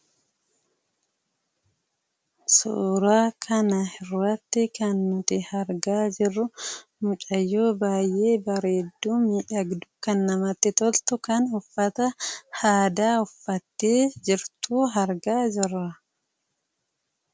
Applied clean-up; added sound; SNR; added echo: none; none; none; none.